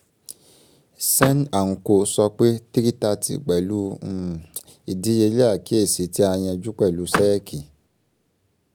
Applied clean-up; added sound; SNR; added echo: none; Vehicle; 8 dB; none.